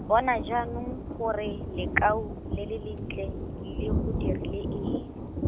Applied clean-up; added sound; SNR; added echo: none; Thunder; 1 dB; none.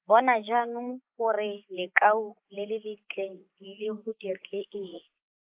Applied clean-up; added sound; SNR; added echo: neural mask model Resemble Enhance denoiser.